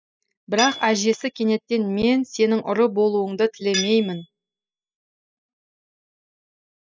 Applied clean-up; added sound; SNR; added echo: classical method spectral subtraction.